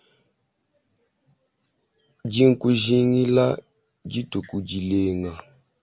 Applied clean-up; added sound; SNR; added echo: none; none; none; none.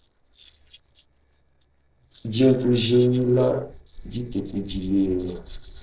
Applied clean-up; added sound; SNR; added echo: neural separator model SepFormer DNS4.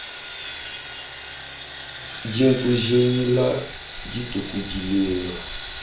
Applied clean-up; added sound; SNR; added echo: none; Sawing; 10 dB; reverberation time 0.4 s.